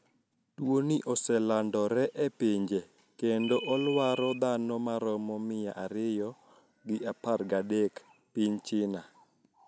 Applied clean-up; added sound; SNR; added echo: none; Ringtone; 10 dB; none.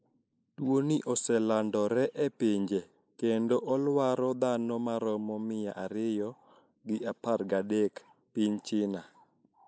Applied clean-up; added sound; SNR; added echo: neural mask model Resemble Enhance denoiser.